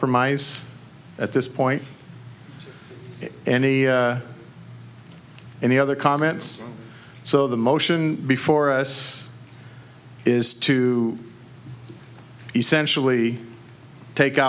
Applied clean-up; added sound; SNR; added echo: none; none; none; none.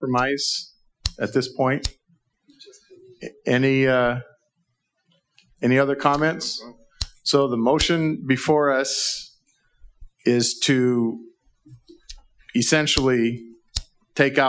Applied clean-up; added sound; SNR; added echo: classical method Wiener filter.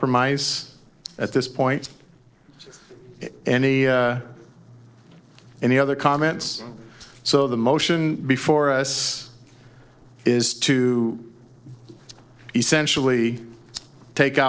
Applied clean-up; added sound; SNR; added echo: neural separator model SepFormer DNS4.